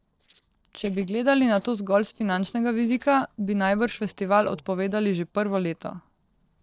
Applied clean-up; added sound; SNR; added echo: neural separator model SepFormer DNS4.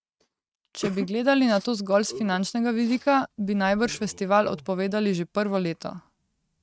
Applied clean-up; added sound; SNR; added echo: neural mask model RNNoise.